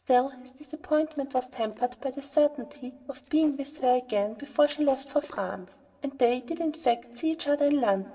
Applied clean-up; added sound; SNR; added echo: neural separator model SepFormer DNS4.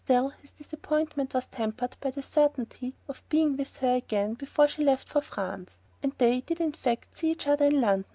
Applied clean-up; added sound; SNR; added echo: none; none; none; none.